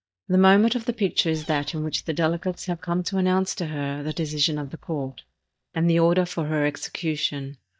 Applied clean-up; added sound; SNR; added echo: neural mask model DeepFilterNet 3.